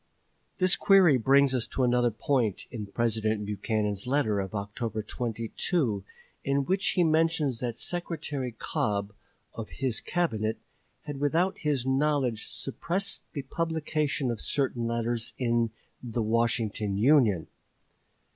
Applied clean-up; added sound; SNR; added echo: none; none; none; none.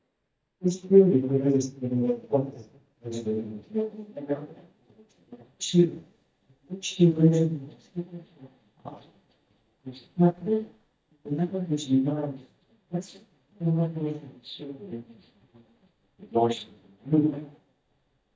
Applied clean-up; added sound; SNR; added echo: neural mask model DeepFilterNet 3.